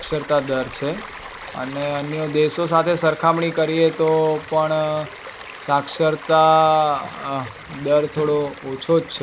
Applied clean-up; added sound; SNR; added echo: none; Stream; 16 dB; none.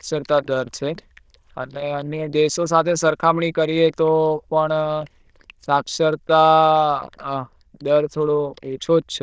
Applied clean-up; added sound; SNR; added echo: neural diffusion model UNIVERSE++.